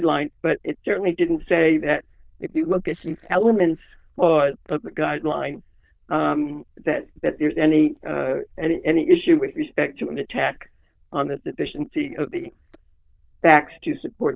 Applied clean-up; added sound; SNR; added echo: neural diffusion model UNIVERSE++.